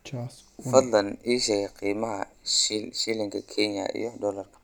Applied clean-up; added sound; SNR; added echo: none; Clock; 15 dB; none.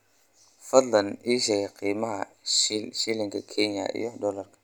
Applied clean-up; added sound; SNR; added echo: none; none; none; none.